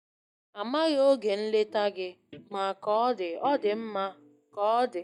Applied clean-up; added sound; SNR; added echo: neural mask model DeepFilterNet 3.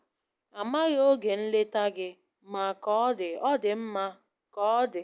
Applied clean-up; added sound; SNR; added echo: none; none; none; none.